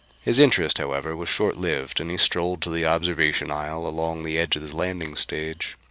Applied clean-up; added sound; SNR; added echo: none; none; none; none.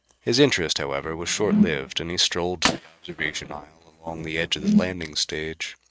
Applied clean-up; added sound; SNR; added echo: neural mask model RNNoise.